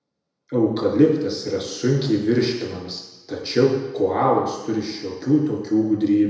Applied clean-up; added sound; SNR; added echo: none; none; none; reverberation time 1.0 s.